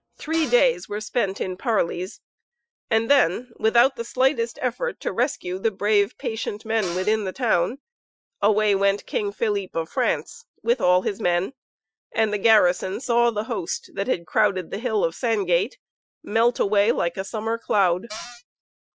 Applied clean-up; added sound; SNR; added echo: classical method Wiener filter.